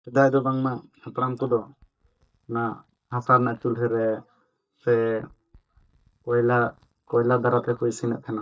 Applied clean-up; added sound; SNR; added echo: neural mask model DeepFilterNet 3.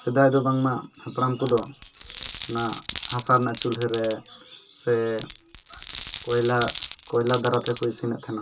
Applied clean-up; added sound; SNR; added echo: none; Glass; 5 dB; reverberation time 0.2 s.